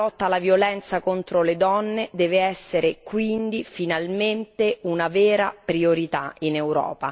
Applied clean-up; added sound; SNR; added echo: none; none; none; none.